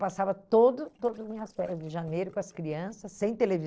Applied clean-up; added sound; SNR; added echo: neural separator model SepFormer DNS4.